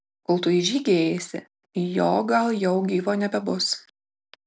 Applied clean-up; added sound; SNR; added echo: none; none; none; none.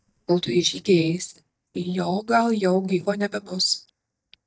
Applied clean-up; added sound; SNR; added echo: neural mask model DeepFilterNet 3.